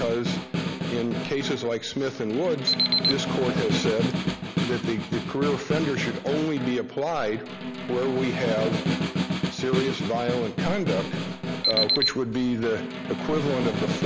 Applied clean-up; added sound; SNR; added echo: none; Snare drum + Alarm; 0 dB; none.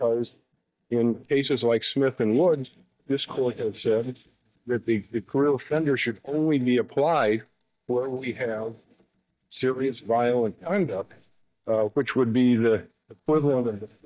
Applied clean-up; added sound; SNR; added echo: neural mask model DeepFilterNet 3.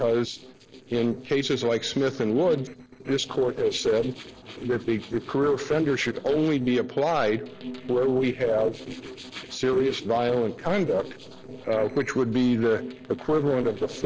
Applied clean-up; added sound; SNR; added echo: neural separator model SepFormer DNS4.